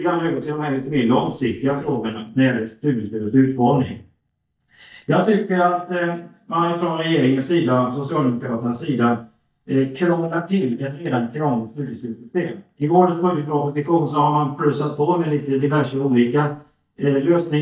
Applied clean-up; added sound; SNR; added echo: neural mask model DeepFilterNet 3.